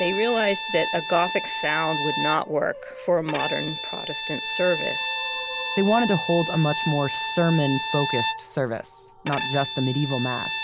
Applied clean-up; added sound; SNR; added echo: none; Bowed string instrument; 4 dB; none.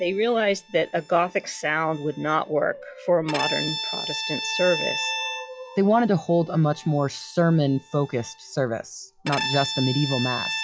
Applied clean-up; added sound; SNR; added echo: classical method log-MMSE.